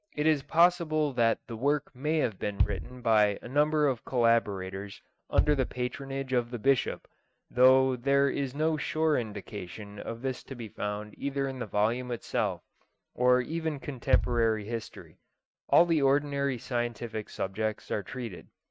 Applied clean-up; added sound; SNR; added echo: neural mask model RNNoise.